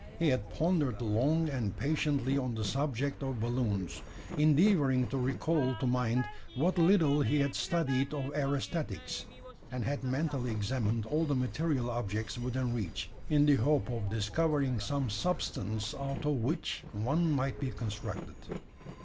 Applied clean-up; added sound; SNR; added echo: none; Train; 14 dB; none.